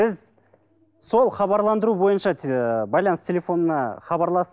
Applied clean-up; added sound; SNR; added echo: none; none; none; none.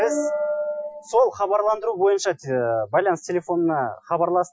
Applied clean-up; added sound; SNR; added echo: classical method Wiener filter.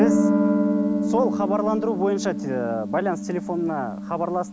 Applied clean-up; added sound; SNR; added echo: none; Wind instrument, woodwind instrument + Guitar; -2 dB; none.